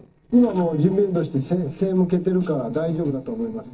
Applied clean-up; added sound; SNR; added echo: neural separator model SepFormer DNS4.